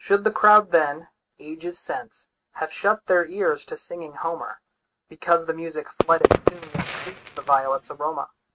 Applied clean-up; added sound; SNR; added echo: neural mask model RNNoise.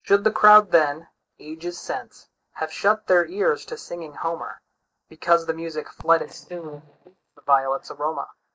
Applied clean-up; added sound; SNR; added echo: neural mask model DeepFilterNet 3.